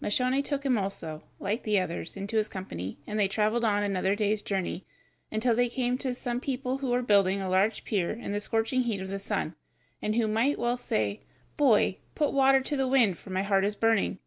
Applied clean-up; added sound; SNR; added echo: none; none; none; none.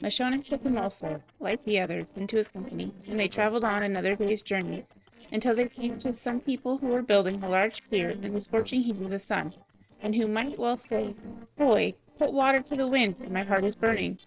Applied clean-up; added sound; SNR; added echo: neural separator model SepFormer DNS4.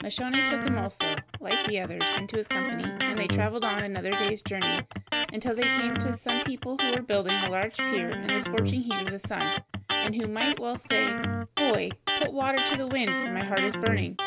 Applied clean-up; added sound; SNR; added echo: none; Electric guitar; -1 dB; none.